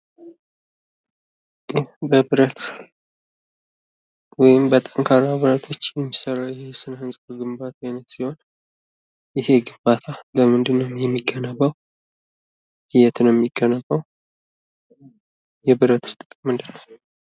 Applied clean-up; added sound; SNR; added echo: none; none; none; none.